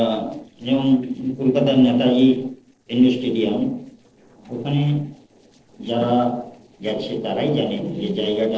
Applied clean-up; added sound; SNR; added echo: neural separator model SepFormer DNS4.